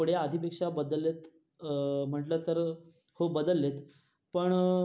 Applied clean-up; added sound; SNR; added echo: none; none; none; none.